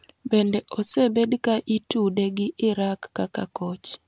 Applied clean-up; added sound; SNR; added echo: none; none; none; none.